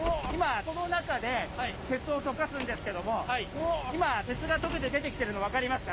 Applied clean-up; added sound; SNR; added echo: none; Car; 15 dB; none.